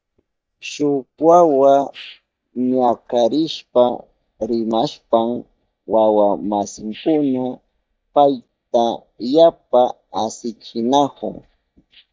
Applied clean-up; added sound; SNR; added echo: neural mask model DeepFilterNet 3.